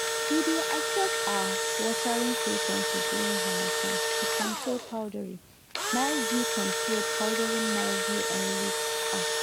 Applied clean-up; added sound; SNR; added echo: none; Engine / Drill; -4 dB; none.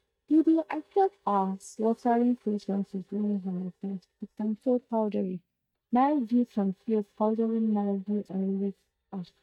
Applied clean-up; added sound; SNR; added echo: neural mask model DeepFilterNet 3.